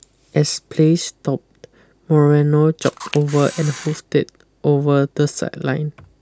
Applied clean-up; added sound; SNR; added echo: none; Camera; 15 dB; none.